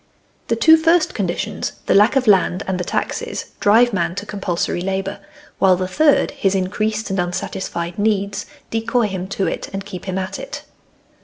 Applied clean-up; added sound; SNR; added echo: none; none; none; none.